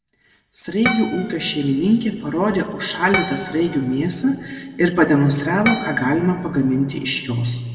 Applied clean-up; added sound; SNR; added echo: none; Harp; 9 dB; reverberation time 2.2 s.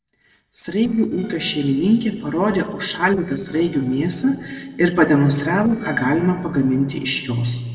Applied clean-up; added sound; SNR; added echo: neural separator model SepFormer DNS4.